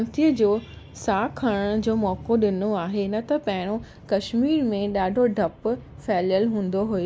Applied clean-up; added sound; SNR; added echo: none; none; none; none.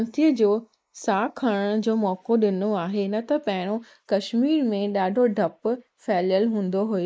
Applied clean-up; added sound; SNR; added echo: neural mask model Resemble Enhance denoiser.